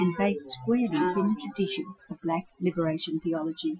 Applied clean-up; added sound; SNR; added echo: classical method Wiener filter.